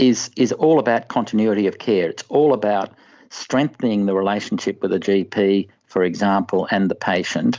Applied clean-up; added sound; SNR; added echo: none; none; none; none.